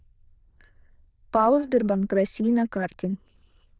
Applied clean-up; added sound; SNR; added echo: neural diffusion model UNIVERSE++.